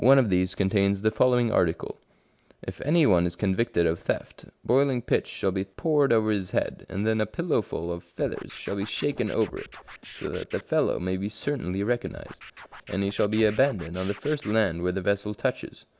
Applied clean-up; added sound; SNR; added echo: none; Scratching (performance technique); 19 dB; none.